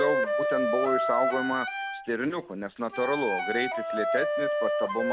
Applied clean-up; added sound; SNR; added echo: none; Wind instrument, woodwind instrument; -1 dB; none.